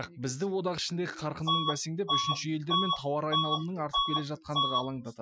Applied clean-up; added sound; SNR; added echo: classical method Wiener filter.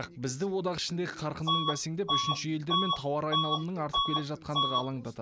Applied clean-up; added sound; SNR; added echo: none; Bus / Alarm; -1 dB; none.